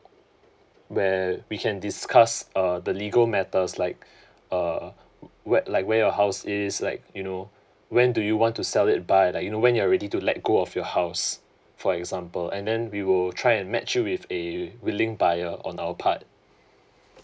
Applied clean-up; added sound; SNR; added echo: none; none; none; none.